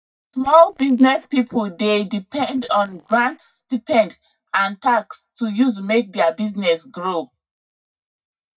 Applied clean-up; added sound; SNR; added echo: neural mask model DeepFilterNet 3.